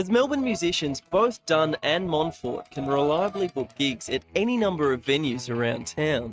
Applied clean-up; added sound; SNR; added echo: neural mask model RNNoise.